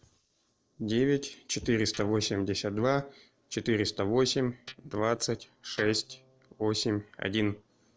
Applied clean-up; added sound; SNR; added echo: neural separator model SepFormer DNS4.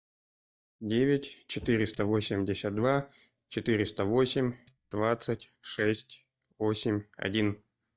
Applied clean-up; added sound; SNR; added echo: neural mask model DeepFilterNet 3.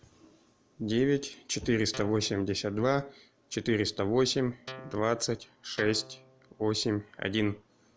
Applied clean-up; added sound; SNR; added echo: none; Guitar; 17 dB; none.